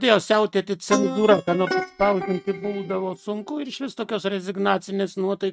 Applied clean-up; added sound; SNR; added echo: neural mask model RNNoise.